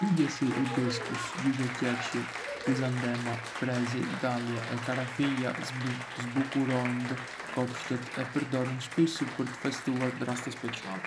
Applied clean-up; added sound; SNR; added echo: none; Applause; 7 dB; none.